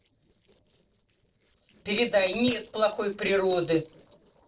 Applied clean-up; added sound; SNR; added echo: neural separator model SepFormer DNS4.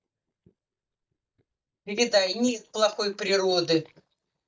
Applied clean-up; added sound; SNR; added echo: neural mask model DeepFilterNet 3.